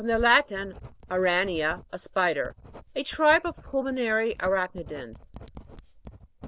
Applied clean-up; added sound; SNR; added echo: none; Writing; 17 dB; none.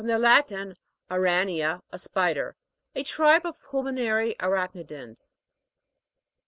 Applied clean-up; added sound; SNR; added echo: none; none; none; none.